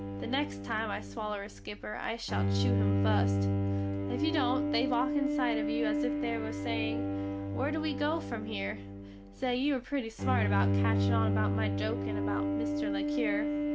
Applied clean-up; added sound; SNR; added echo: none; Bowed string instrument; -4 dB; none.